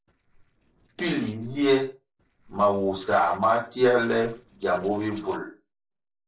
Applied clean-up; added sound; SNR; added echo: neural separator model SepFormer DNS4.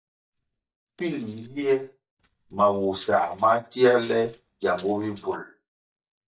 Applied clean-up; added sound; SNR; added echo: neural mask model DeepFilterNet 3.